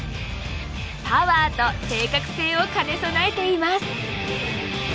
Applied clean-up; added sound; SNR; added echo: none; none; none; none.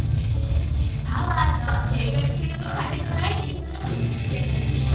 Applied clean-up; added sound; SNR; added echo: neural separator model SepFormer DNS4.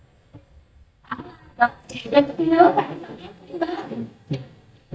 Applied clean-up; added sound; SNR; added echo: neural mask model DeepFilterNet 3.